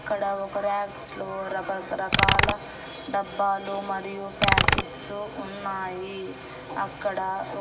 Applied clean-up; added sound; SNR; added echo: none; Computer keyboard; -3 dB; reverberation time 1.6 s.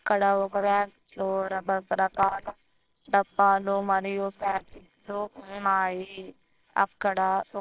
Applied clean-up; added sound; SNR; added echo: neural separator model SepFormer WHAMR!.